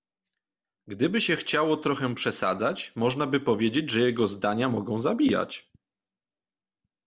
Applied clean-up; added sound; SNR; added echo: none; none; none; none.